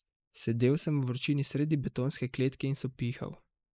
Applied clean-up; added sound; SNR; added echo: neural mask model Resemble Enhance denoiser.